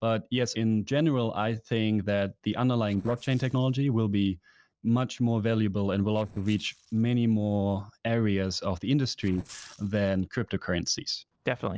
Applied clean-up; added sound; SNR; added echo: neural separator model SepFormer DNS4.